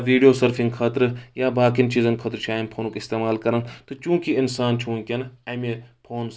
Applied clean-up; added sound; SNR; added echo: none; none; none; none.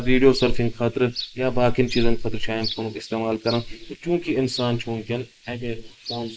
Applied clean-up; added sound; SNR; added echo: neural mask model Resemble Enhance denoiser.